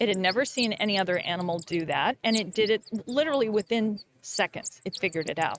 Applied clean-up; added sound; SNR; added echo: neural mask model RNNoise.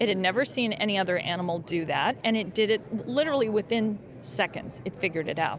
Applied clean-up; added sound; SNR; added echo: none; none; none; none.